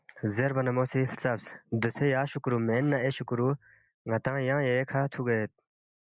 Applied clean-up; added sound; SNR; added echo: neural mask model Resemble Enhance denoiser.